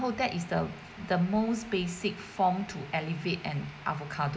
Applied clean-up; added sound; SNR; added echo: none; none; none; none.